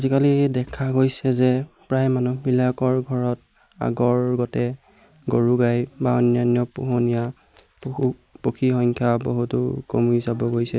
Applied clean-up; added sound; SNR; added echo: none; none; none; none.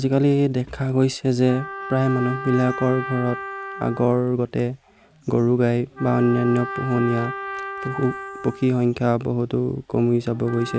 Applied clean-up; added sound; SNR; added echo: none; Trumpet; 12 dB; none.